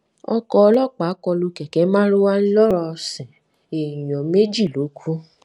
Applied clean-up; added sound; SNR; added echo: none; none; none; none.